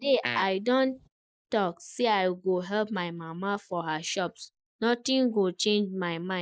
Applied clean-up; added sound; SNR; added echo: neural mask model Resemble Enhance denoiser.